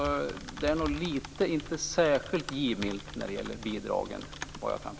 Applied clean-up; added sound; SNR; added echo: none; Typing; 13 dB; none.